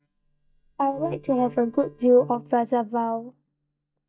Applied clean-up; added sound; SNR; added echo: neural mask model DeepFilterNet 3.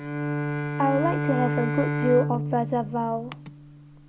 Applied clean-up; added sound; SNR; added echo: none; Bowed string instrument; 2 dB; none.